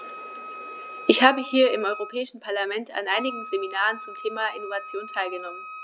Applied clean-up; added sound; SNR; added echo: none; Wind instrument, woodwind instrument; 13 dB; none.